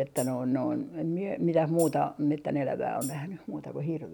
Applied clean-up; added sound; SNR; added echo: none; Tambourine; 18 dB; none.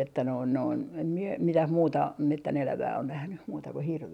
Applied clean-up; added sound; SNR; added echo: none; none; none; none.